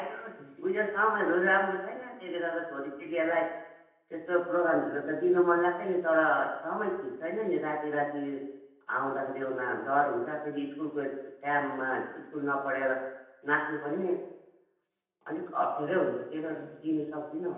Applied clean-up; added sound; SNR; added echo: none; none; none; reverberation time 0.9 s.